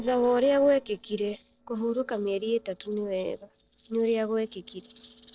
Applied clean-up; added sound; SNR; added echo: neural separator model SepFormer DNS4.